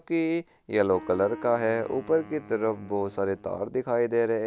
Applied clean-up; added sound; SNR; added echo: none; Wind instrument, woodwind instrument; 19 dB; none.